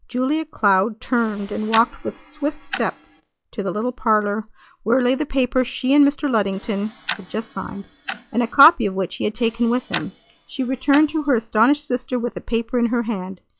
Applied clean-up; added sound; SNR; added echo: classical method log-MMSE.